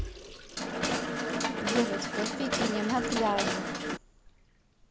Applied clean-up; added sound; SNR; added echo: none; Mechanisms + Sink (filling or washing) / Water tap, faucet; -1 dB; none.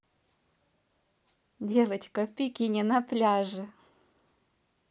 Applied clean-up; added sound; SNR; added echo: none; none; none; none.